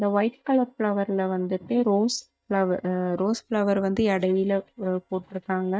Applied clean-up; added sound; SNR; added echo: neural mask model DeepFilterNet 3.